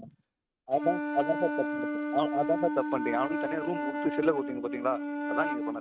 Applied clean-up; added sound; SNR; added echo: neural mask model RNNoise.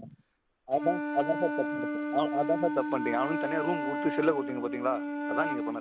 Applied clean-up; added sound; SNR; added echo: none; Wind instrument, woodwind instrument; 2 dB; none.